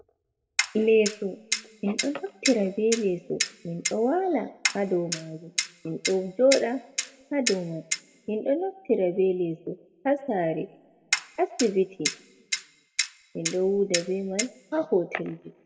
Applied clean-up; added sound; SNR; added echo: none; Clock; 6 dB; reverberation time 1.2 s.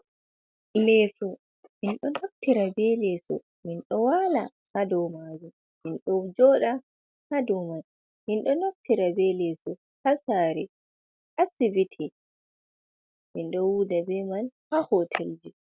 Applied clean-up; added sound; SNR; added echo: none; none; none; none.